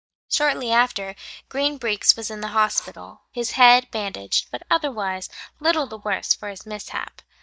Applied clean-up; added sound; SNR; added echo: neural mask model DeepFilterNet 3.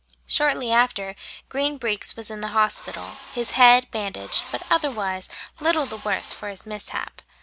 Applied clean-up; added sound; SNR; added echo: none; Engine / Drill; 15 dB; none.